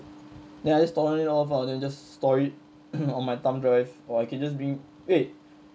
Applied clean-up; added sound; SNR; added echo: none; none; none; none.